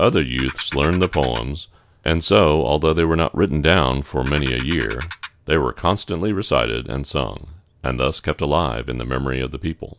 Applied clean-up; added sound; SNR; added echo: none; Ratchet, pawl; 14 dB; none.